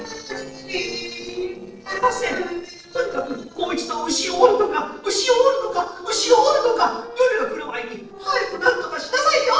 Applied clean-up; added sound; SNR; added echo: neural separator model SepFormer DNS4.